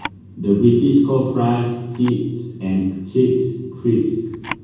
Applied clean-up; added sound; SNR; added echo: none; Camera; 20 dB; reverberation time 1.2 s.